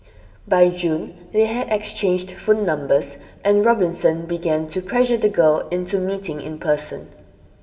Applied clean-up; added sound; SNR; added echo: none; none; none; reverberation time 1.5 s.